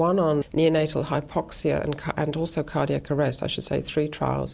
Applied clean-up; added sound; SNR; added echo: none; none; none; none.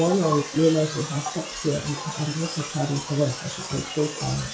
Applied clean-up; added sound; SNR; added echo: classical method log-MMSE.